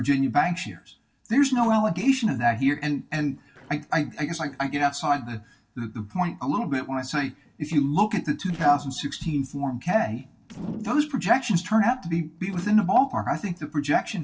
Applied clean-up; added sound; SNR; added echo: neural separator model SepFormer DNS4.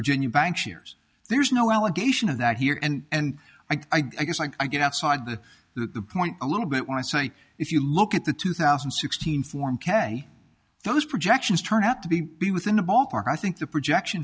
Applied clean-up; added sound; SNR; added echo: none; none; none; none.